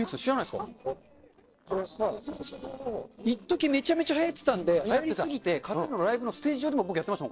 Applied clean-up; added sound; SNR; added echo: neural separator model SepFormer DNS4.